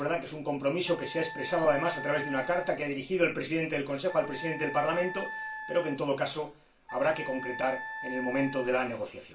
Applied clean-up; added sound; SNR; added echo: none; Wind instrument, woodwind instrument; 10 dB; reverberation time 0.3 s.